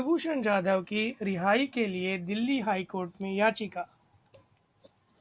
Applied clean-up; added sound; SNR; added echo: none; none; none; none.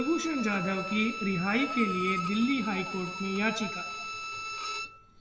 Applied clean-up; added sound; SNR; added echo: none; Bowed string instrument; 6 dB; reverberation time 1.2 s.